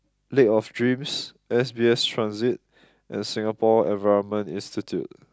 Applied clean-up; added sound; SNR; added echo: none; none; none; none.